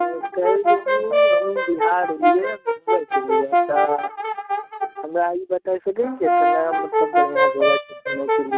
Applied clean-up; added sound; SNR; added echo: neural mask model RNNoise.